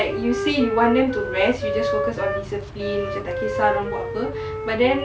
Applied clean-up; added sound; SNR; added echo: none; Wind instrument, woodwind instrument; 4 dB; none.